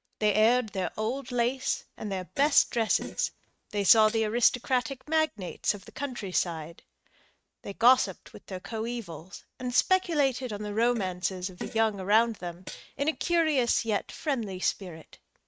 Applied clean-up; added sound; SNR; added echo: neural mask model RNNoise.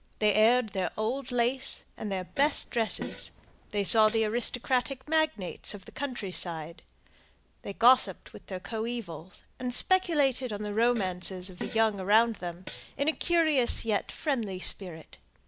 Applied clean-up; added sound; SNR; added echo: none; Fart; 15 dB; none.